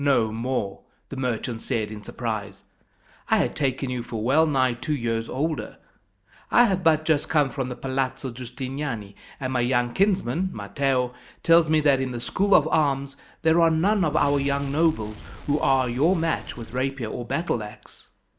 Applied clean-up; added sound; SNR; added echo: neural mask model DeepFilterNet 3.